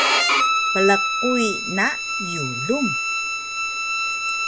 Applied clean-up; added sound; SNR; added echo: none; Bowed string instrument; -3 dB; none.